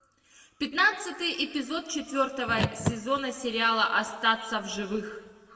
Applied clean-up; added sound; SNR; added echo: none; Car; 7 dB; reverberation time 1.3 s.